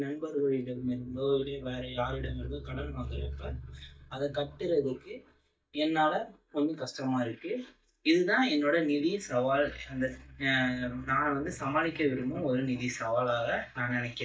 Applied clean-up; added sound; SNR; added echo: neural mask model DeepFilterNet 3.